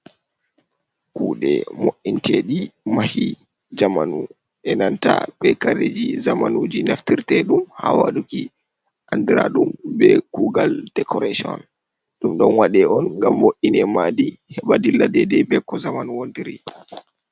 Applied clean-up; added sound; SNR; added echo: none; none; none; none.